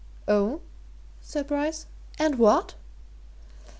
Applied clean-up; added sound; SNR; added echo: none; none; none; none.